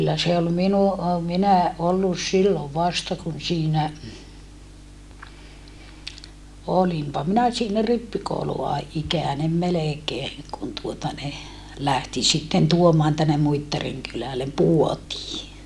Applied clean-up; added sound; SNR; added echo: none; none; none; none.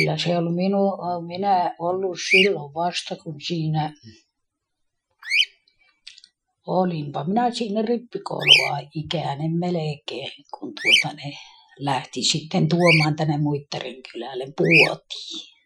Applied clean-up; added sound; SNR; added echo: classical method Wiener filter.